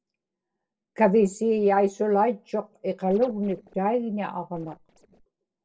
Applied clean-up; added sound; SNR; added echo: neural separator model SepFormer DNS4.